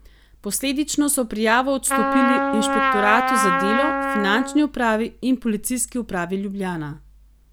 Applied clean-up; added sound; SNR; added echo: none; Trumpet; 0 dB; none.